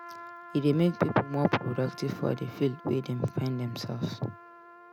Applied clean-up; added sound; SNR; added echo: none; Trumpet; 18 dB; none.